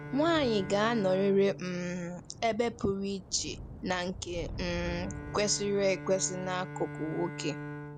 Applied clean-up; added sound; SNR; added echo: none; Bowed string instrument + Thunder / Rain; 10 dB; none.